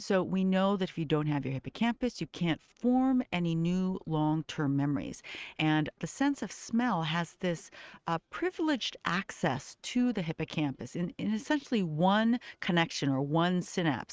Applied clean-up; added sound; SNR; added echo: neural mask model RNNoise.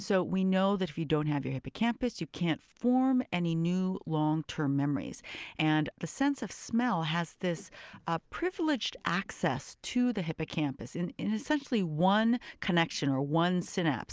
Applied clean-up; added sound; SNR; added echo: none; none; none; none.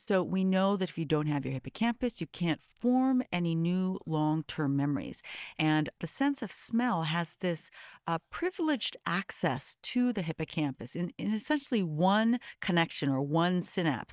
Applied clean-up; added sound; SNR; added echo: neural mask model DeepFilterNet 3.